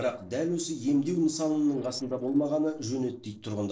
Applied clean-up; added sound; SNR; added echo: neural separator model SepFormer DNS4.